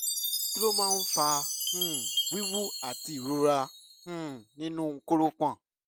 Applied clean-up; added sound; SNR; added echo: none; Chime; 2 dB; none.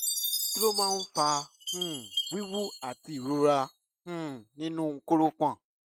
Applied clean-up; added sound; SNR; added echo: neural mask model RNNoise.